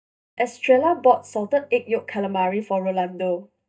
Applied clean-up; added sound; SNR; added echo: neural mask model DeepFilterNet 3.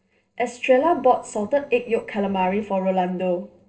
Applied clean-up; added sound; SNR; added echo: neural separator model SepFormer DNS4.